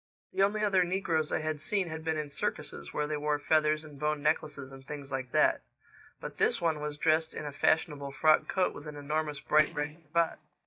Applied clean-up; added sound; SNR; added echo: neural mask model DeepFilterNet 3.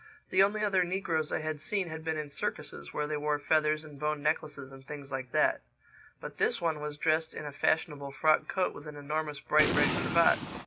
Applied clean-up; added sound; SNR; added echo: none; Explosion; 0 dB; none.